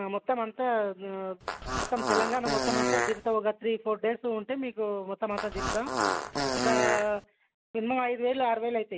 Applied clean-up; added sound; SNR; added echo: none; Fart; -1 dB; none.